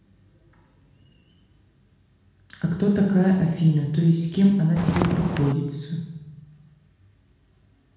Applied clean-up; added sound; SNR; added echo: none; Walk, footsteps; 3 dB; reverberation time 1.1 s.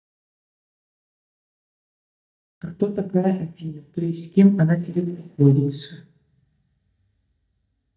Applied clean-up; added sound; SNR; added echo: neural mask model DeepFilterNet 3.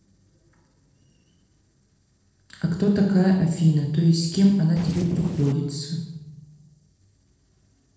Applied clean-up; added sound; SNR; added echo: neural separator model SepFormer DNS4.